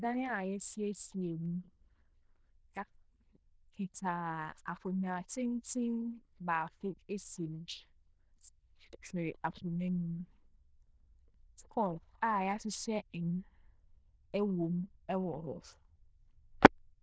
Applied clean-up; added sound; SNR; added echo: neural diffusion model UNIVERSE++.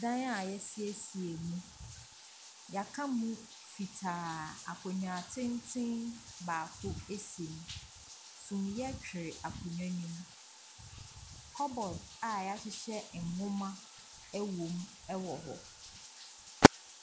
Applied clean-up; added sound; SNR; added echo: none; Bathtub (filling or washing); 16 dB; none.